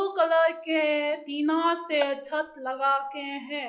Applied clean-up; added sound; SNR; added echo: classical method log-MMSE.